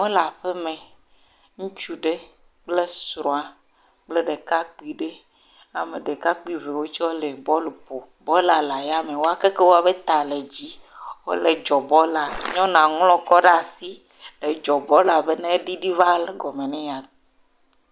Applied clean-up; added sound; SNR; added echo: none; Crushing; 8 dB; none.